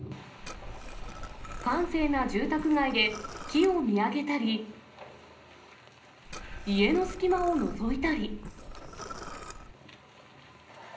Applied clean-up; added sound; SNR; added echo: none; Liquid; 9 dB; reverberation time 0.5 s.